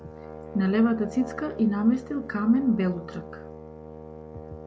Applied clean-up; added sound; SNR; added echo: none; Brass instrument; 14 dB; none.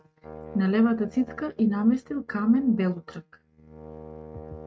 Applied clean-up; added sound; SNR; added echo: neural mask model RNNoise.